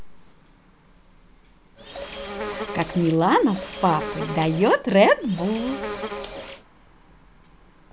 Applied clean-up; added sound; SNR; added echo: none; Insect; 8 dB; none.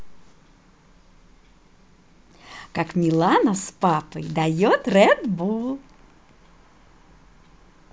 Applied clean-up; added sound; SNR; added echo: none; none; none; none.